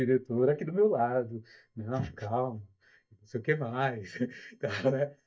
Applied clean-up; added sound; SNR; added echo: neural mask model DeepFilterNet 3.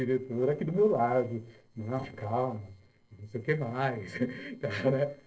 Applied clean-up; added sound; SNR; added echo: neural separator model SepFormer DNS4.